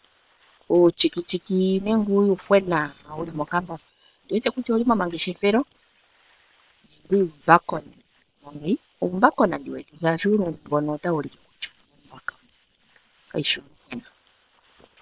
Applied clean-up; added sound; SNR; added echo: neural separator model SepFormer WHAM!.